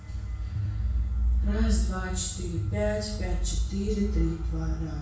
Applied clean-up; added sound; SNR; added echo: none; Piano; 12 dB; reverberation time 0.6 s.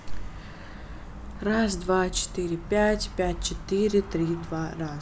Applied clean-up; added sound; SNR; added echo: none; none; none; none.